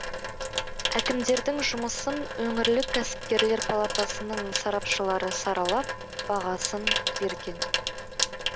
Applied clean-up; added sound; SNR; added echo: none; Sink (filling or washing) / Water tap, faucet; 3 dB; none.